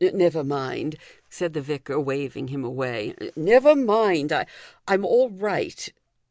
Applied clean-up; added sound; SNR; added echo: none; none; none; none.